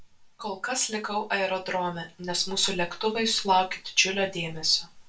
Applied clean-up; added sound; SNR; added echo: none; none; none; reverberation time 0.2 s.